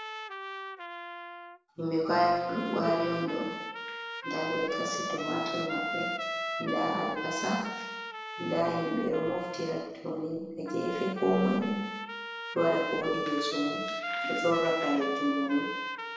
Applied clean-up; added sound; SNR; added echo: none; Trumpet; 5 dB; reverberation time 0.9 s.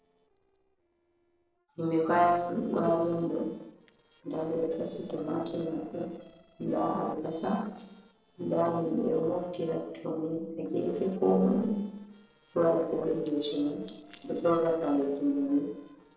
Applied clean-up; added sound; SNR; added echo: neural separator model SepFormer DNS4.